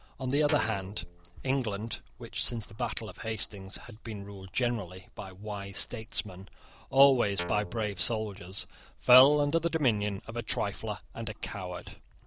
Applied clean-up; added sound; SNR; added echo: none; Guitar; 11 dB; none.